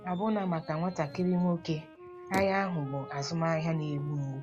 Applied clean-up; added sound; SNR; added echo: none; Bicycle + Wind instrument, woodwind instrument; 14 dB; none.